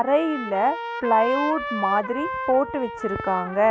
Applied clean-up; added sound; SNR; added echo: none; Trumpet; 8 dB; none.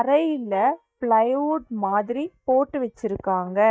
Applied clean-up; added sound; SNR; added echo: neural mask model DeepFilterNet 3.